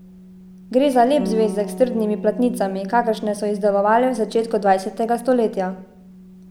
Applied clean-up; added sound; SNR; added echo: none; Bass guitar; 14 dB; none.